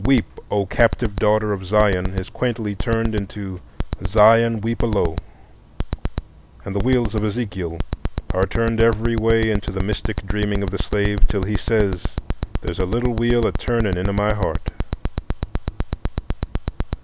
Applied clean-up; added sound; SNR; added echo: none; Alarm; 4 dB; none.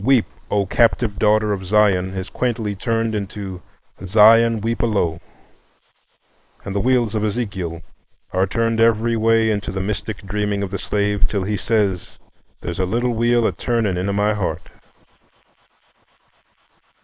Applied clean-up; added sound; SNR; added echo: neural mask model Resemble Enhance denoiser.